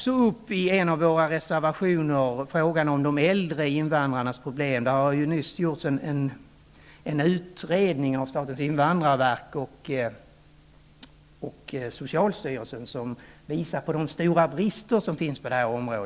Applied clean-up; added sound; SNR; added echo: none; none; none; none.